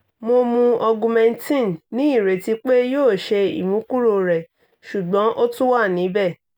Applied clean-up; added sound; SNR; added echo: none; none; none; none.